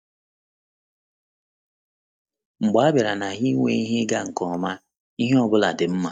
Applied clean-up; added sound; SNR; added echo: neural mask model DeepFilterNet 3.